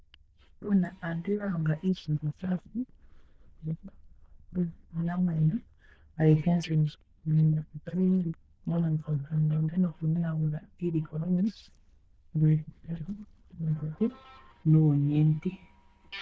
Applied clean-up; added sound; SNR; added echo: neural diffusion model UNIVERSE++.